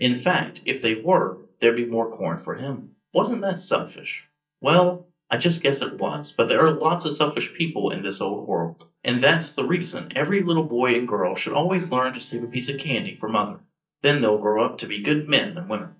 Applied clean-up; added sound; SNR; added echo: neural mask model DeepFilterNet 3.